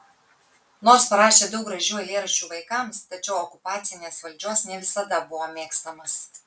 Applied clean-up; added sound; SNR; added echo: none; none; none; none.